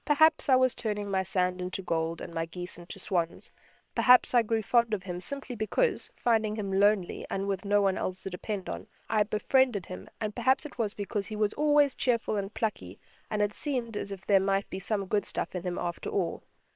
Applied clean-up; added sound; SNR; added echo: neural separator model SepFormer WHAM!.